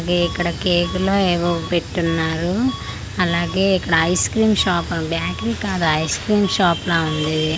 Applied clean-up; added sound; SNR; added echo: none; Bus / Alarm; 18 dB; none.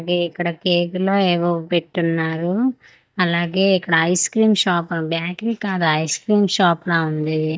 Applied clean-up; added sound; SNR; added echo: neural mask model DeepFilterNet 3.